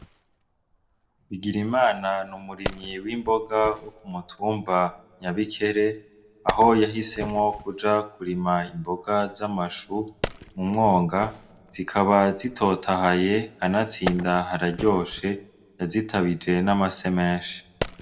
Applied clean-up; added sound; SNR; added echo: none; Wood; 14 dB; reverberation time 0.5 s.